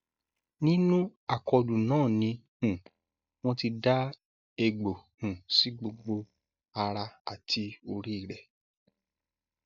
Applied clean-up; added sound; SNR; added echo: neural mask model DeepFilterNet 3.